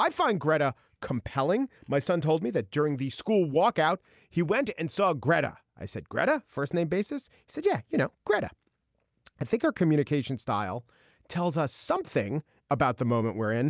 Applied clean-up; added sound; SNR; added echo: none; none; none; none.